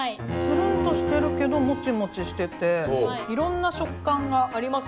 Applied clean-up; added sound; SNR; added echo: none; Bowed string instrument; 4 dB; none.